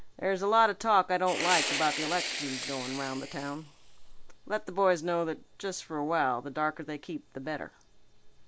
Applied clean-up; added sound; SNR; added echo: none; Fire; 5 dB; none.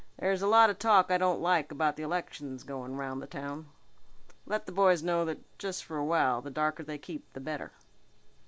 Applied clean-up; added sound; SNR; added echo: none; none; none; none.